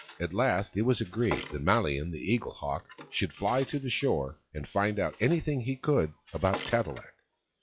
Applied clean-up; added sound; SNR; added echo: classical method log-MMSE.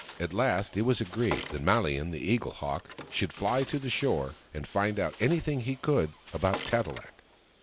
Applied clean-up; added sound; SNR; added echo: none; Bird; 14 dB; none.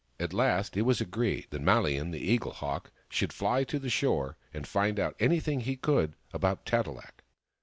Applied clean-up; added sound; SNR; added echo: none; none; none; none.